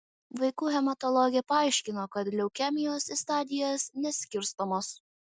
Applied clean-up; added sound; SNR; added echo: none; none; none; none.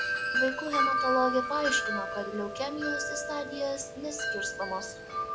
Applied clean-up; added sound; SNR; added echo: none; Wind chime; -1 dB; reverberation time 0.3 s.